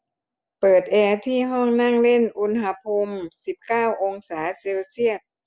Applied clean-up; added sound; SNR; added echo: none; none; none; none.